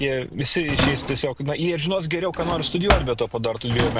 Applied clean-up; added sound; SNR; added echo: none; Drawer open or close; 4 dB; none.